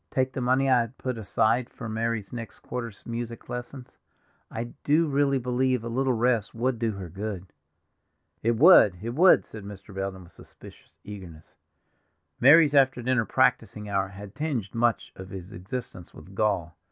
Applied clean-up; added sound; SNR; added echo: none; none; none; none.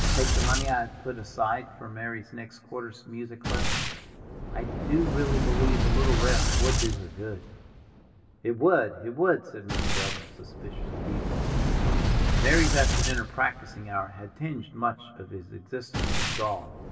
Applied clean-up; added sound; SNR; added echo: none; Boom; -3 dB; reverberation time 2.9 s.